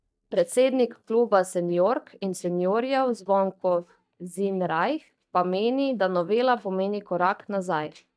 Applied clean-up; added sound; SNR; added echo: neural mask model DeepFilterNet 3.